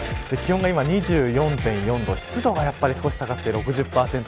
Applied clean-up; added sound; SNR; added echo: none; Printer; 17 dB; none.